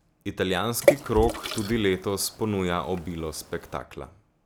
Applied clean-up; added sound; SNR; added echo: none; Water / Splash, splatter; 1 dB; none.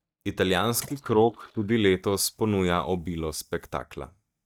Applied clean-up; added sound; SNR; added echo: neural mask model DeepFilterNet 3.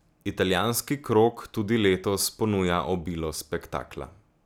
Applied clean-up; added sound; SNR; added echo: none; none; none; none.